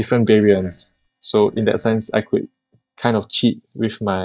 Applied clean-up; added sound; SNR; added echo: neural mask model DeepFilterNet 3.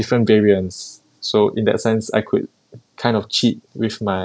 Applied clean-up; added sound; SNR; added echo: none; none; none; none.